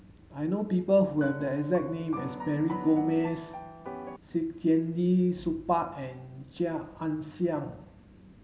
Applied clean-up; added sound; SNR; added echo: none; Piano; 10 dB; none.